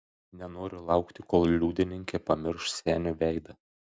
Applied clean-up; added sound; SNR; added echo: none; none; none; none.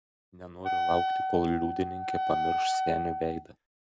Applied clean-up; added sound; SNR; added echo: none; Wind instrument, woodwind instrument; -3 dB; none.